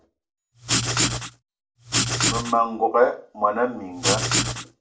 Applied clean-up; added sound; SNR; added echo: none; Writing; -2 dB; reverberation time 0.2 s.